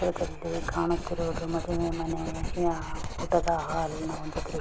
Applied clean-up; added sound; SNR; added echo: none; Writing; 4 dB; none.